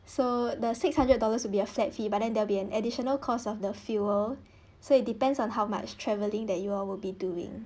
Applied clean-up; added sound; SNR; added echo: none; none; none; none.